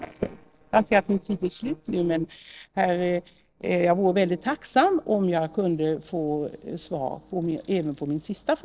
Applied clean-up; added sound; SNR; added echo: neural separator model SepFormer DNS4.